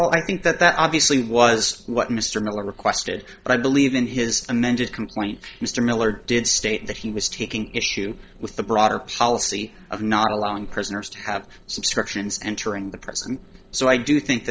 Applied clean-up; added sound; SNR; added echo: neural separator model SepFormer DNS4.